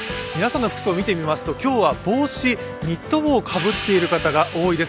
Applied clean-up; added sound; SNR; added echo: none; Cymbal; 15 dB; none.